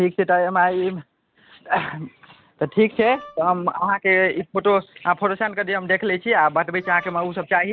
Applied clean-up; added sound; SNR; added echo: none; Wind instrument, woodwind instrument; 19 dB; none.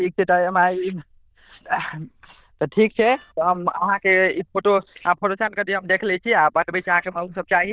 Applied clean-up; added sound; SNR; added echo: neural diffusion model UNIVERSE++.